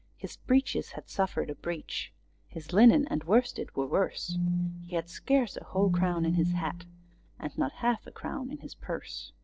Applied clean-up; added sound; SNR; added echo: neural separator model SepFormer DNS4.